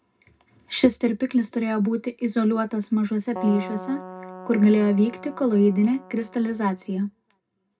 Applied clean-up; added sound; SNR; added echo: none; Keyboard (musical); 15 dB; reverberation time 0.2 s.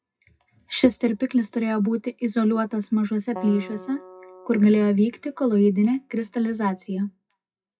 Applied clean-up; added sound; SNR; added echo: classical method WPE with log-MMSE.